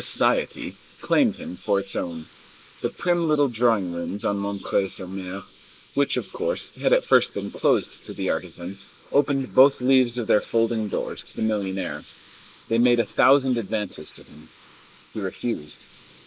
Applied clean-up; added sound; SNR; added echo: neural mask model Resemble Enhance denoiser.